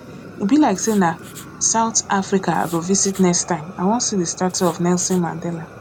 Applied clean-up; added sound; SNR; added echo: none; Writing + Fire; 17 dB; none.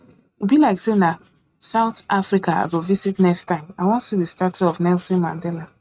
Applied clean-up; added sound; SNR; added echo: neural mask model RNNoise.